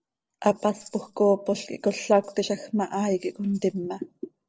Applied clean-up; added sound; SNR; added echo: neural separator model SepFormer DNS4.